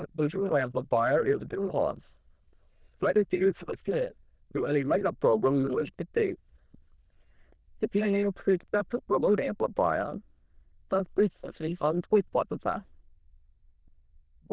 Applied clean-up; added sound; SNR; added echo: neural diffusion model UNIVERSE++.